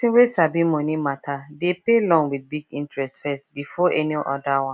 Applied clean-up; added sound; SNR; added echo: none; none; none; none.